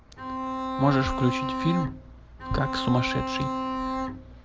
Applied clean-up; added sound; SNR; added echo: none; Bowed string instrument; 3 dB; none.